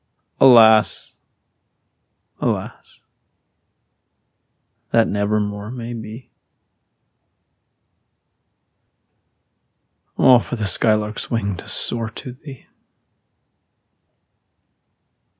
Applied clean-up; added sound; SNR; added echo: none; none; none; none.